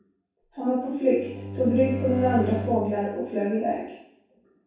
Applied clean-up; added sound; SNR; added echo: none; Bowed string instrument; 8 dB; reverberation time 0.7 s.